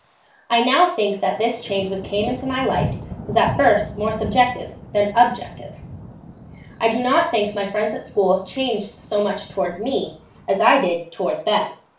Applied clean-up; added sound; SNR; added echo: none; Thunder; 14 dB; reverberation time 0.3 s.